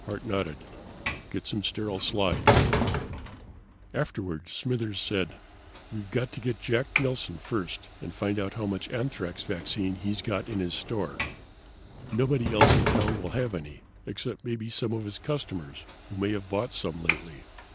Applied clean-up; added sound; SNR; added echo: none; Sliding door / Train; 1 dB; none.